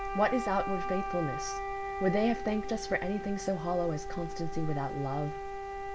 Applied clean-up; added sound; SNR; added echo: none; Wind instrument, woodwind instrument; 6 dB; none.